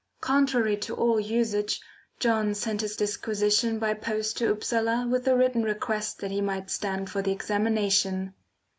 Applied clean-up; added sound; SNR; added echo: none; none; none; none.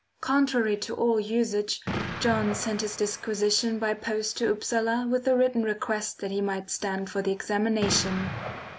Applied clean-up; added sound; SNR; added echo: none; Explosion; 12 dB; none.